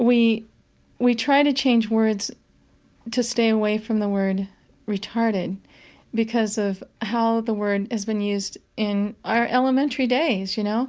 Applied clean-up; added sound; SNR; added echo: none; none; none; none.